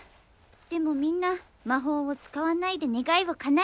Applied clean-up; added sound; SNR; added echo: none; none; none; none.